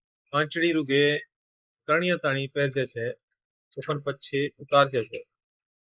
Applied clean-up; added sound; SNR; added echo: neural mask model Resemble Enhance denoiser.